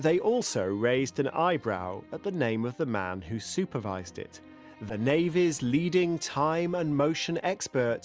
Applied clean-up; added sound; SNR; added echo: none; none; none; none.